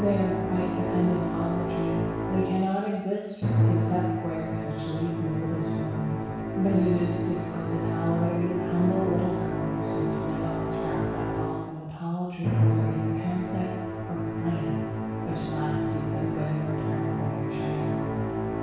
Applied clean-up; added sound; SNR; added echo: none; Musical instrument; -1 dB; reverberation time 1.1 s.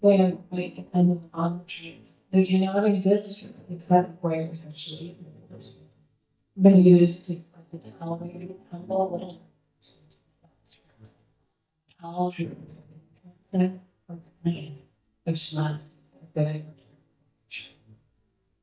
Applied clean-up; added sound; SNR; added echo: neural mask model DeepFilterNet 3.